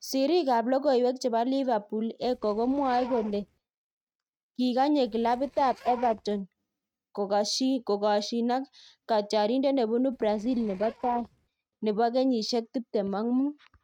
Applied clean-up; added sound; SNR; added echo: neural mask model RNNoise.